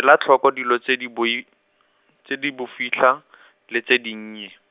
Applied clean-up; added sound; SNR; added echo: none; none; none; none.